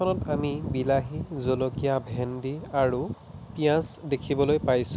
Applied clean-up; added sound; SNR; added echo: none; none; none; none.